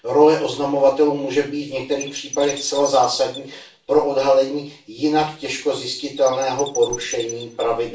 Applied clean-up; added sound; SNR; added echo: none; Chirp, tweet; 14 dB; reverberation time 0.3 s.